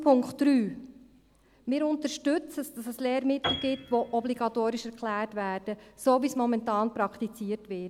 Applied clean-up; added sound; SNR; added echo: none; Piano; 16 dB; none.